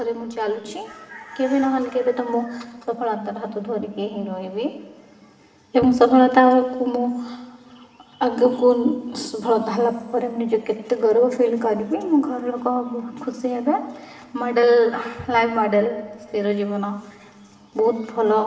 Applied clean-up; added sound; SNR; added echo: none; none; none; reverberation time 2.5 s.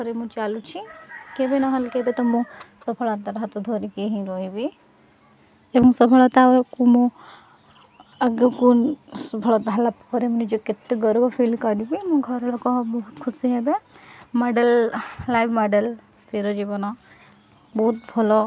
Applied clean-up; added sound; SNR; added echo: none; none; none; none.